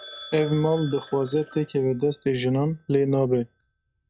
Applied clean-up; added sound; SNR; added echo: classical method log-MMSE.